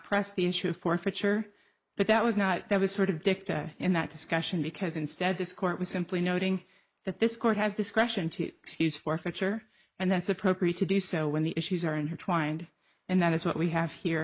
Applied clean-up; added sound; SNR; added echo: neural mask model Resemble Enhance denoiser.